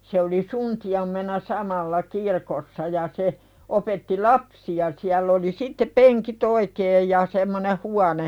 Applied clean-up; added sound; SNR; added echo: none; none; none; none.